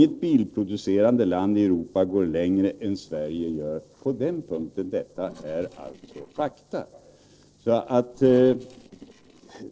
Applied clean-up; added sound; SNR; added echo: neural separator model SepFormer DNS4.